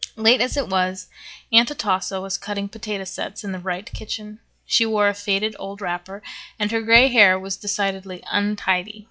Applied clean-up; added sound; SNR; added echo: classical method log-MMSE.